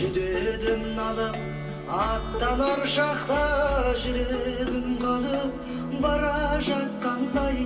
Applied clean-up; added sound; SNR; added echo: none; none; none; reverberation time 0.3 s.